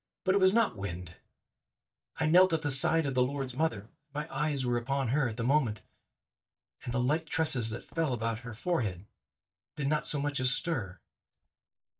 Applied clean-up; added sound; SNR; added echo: neural mask model DeepFilterNet 3.